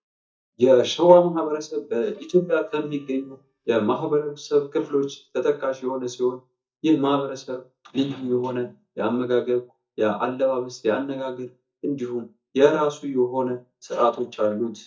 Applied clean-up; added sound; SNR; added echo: neural mask model DeepFilterNet 3.